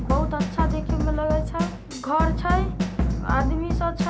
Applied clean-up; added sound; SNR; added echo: none; Drum / Drum kit; -3 dB; none.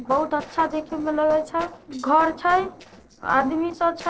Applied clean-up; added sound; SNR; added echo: neural separator model SepFormer DNS4.